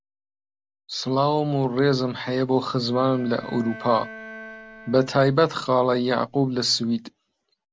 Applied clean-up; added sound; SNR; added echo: none; Bowed string instrument; 19 dB; none.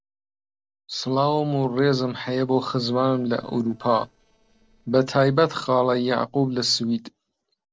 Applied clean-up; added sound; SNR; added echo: neural separator model SepFormer DNS4.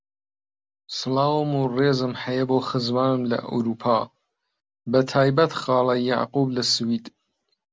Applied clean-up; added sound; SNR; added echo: none; none; none; none.